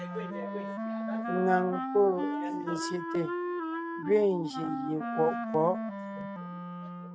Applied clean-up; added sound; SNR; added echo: neural mask model RNNoise.